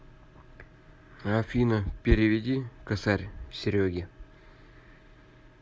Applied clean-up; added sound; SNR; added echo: none; none; none; none.